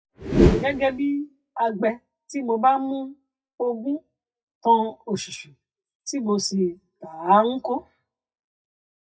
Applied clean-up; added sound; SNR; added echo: classical method WPE with log-MMSE.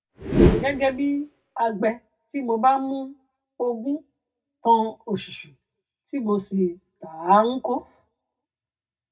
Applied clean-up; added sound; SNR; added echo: none; Whoosh, swoosh, swish; -3 dB; reverberation time 0.3 s.